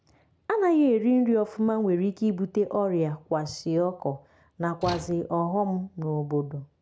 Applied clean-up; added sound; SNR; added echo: none; Slam / Tools; 16 dB; none.